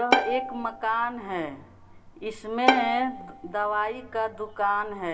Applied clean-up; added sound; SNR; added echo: none; Bowed string instrument; 2 dB; reverberation time 1.9 s.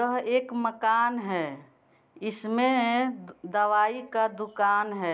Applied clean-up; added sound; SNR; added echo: none; none; none; none.